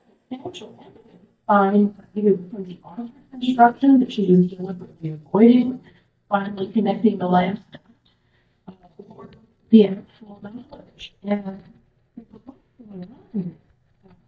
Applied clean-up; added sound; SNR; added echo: neural mask model DeepFilterNet 3.